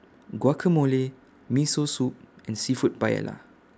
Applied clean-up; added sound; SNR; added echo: none; none; none; none.